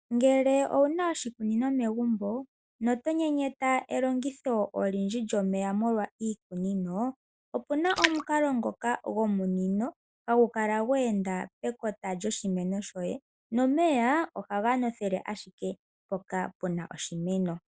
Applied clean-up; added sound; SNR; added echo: neural mask model DeepFilterNet 3.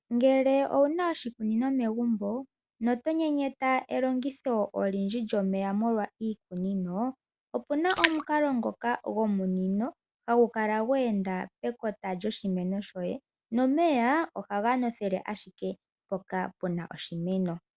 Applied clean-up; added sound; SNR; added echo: none; Splash, splatter; 7 dB; none.